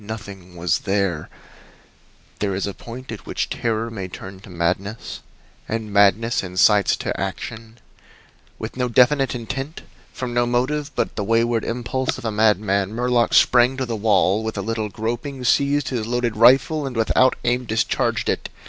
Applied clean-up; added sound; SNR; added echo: none; none; none; none.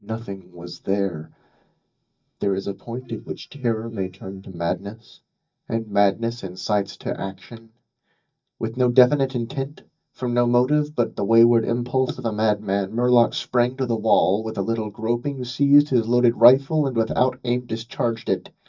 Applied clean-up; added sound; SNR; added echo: neural mask model DeepFilterNet 3.